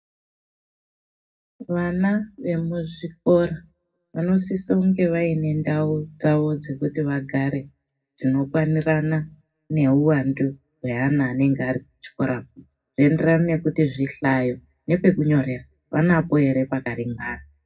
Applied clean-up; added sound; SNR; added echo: none; none; none; reverberation time 0.4 s.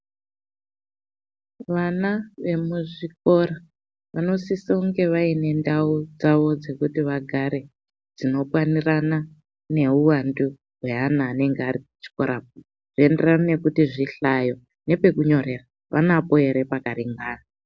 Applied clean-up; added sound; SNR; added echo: none; none; none; none.